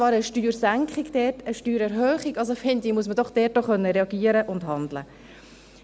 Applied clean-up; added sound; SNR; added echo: none; none; none; none.